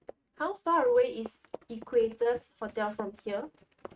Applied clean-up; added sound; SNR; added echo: neural mask model RNNoise.